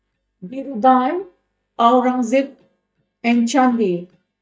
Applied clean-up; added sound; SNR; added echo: neural mask model DeepFilterNet 3.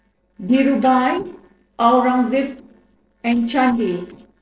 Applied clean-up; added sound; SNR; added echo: neural separator model SepFormer DNS4.